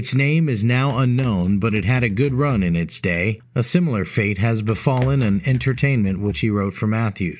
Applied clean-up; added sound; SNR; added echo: neural mask model DeepFilterNet 3.